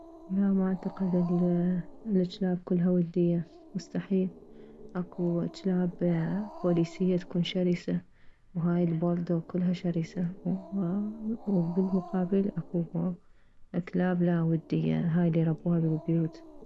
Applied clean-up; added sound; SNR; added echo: none; Growling; 19 dB; none.